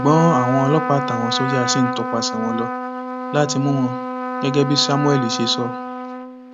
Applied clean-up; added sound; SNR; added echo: none; Trumpet; 5 dB; none.